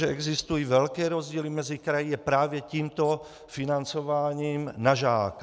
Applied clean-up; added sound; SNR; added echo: none; none; none; none.